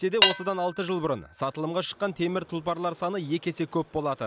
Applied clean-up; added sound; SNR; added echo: none; Cutlery, silverware / Dishes, pots, and pans; 0 dB; none.